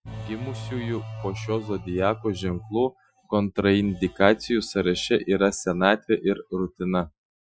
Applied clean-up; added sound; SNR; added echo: classical method Wiener filter.